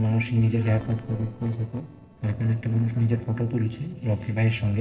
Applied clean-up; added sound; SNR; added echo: neural separator model SepFormer DNS4.